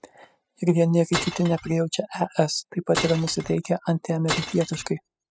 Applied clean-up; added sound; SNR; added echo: classical method spectral subtraction.